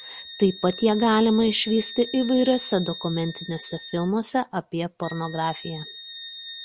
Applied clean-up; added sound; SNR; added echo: none; Wind instrument, woodwind instrument; 14 dB; none.